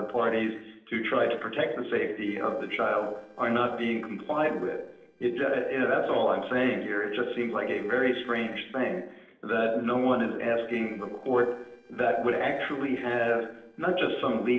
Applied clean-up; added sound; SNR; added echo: neural separator model SepFormer DNS4.